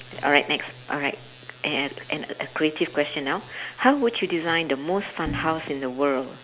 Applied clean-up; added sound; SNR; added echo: none; Bowed string instrument; 11 dB; none.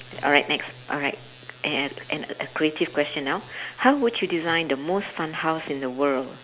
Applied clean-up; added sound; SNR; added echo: none; none; none; none.